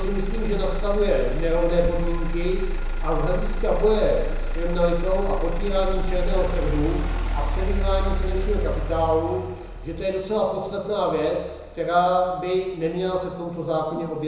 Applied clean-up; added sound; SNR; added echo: none; Motor vehicle (road); 0 dB; reverberation time 0.9 s.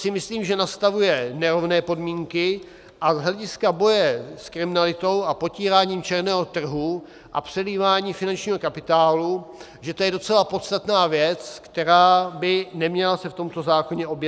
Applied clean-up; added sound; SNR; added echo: none; none; none; none.